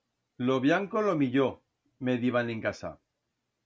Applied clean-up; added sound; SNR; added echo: none; none; none; none.